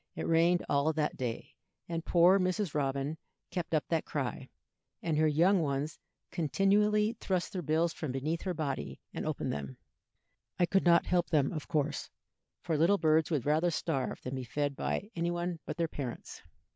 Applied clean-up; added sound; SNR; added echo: none; none; none; none.